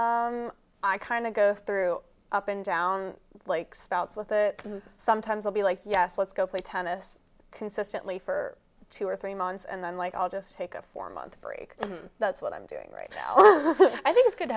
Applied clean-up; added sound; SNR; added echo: none; none; none; none.